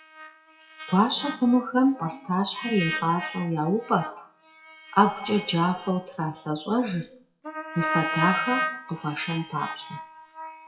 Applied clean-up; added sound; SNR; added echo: classical method WPE with log-MMSE.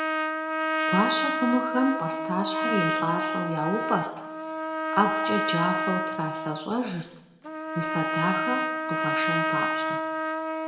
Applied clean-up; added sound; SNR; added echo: none; Trumpet; -1 dB; reverberation time 0.9 s.